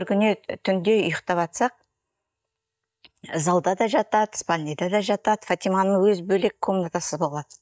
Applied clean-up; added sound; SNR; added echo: neural mask model DeepFilterNet 3.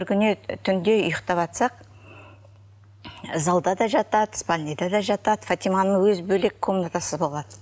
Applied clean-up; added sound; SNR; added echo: none; none; none; none.